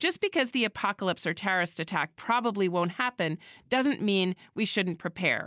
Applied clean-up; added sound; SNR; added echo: none; none; none; none.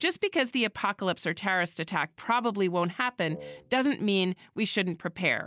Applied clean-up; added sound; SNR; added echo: none; Wind instrument, woodwind instrument; 17 dB; none.